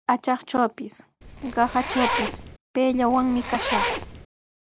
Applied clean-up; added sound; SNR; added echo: none; Zipper (clothing); 3 dB; none.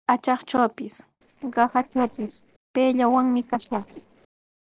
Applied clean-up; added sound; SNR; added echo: neural separator model SepFormer DNS4.